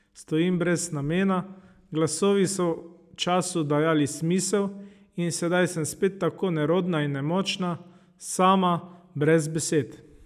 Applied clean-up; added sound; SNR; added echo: none; none; none; none.